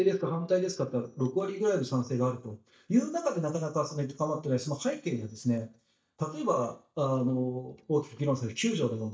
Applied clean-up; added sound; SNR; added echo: neural mask model DeepFilterNet 3.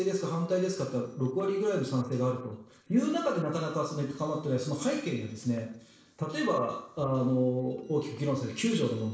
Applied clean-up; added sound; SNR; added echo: neural separator model SepFormer DNS4.